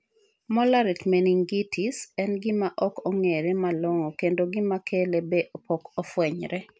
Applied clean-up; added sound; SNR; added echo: none; none; none; none.